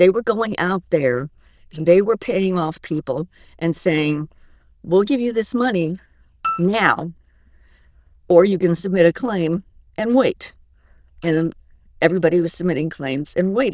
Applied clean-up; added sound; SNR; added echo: neural diffusion model UNIVERSE++.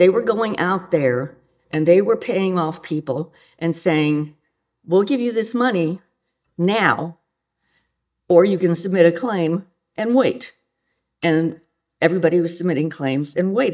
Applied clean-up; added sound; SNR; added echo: neural mask model DeepFilterNet 3.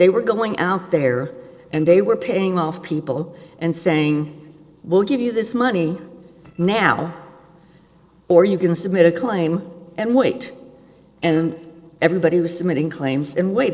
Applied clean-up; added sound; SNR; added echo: neural separator model SepFormer DNS4.